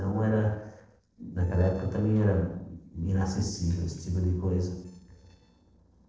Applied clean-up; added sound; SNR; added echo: neural separator model SepFormer DNS4.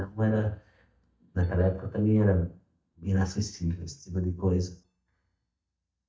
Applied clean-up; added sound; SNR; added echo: neural mask model DeepFilterNet 3.